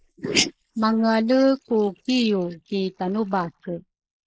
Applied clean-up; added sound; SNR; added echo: neural mask model Resemble Enhance denoiser.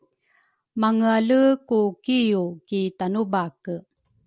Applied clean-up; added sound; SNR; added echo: none; none; none; none.